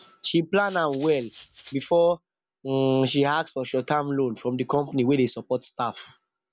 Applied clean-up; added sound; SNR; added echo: none; Rattle (instrument); 9 dB; none.